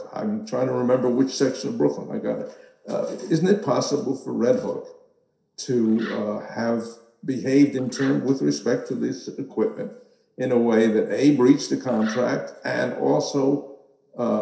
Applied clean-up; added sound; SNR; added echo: neural separator model SepFormer DNS4.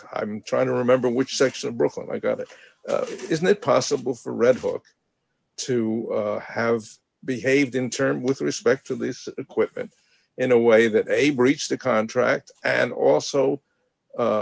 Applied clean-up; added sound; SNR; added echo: none; none; none; none.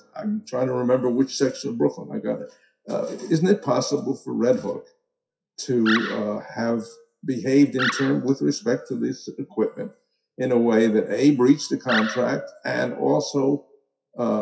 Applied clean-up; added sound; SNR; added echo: classical method WPE with log-MMSE.